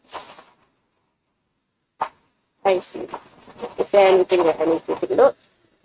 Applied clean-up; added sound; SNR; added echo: neural mask model RNNoise.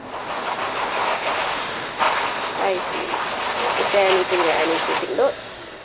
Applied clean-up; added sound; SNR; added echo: none; Domestic sounds, home sounds; -1 dB; none.